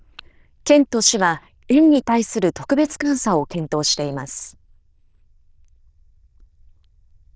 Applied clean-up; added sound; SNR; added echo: neural diffusion model UNIVERSE++.